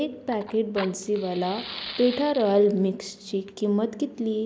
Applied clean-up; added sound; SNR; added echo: none; Fire; 16 dB; none.